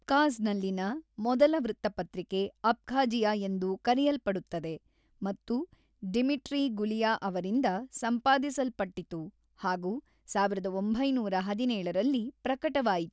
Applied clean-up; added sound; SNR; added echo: none; none; none; none.